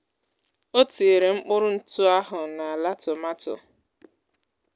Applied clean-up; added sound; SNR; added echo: none; none; none; none.